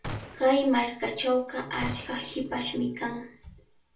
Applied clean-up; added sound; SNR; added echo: none; Gunshot, gunfire; 13 dB; reverberation time 0.3 s.